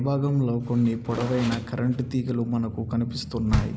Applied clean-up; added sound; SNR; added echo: none; Door; 10 dB; none.